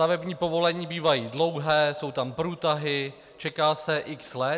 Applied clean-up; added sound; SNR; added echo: none; none; none; none.